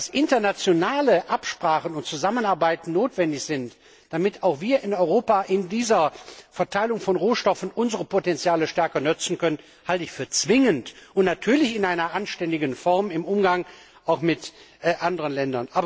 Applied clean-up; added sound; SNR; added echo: none; none; none; none.